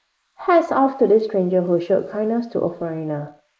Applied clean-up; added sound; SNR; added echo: neural mask model Resemble Enhance denoiser.